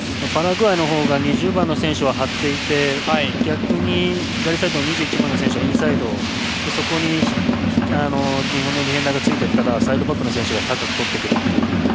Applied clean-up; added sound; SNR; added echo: none; none; none; none.